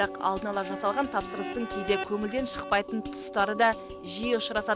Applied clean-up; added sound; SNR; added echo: none; none; none; none.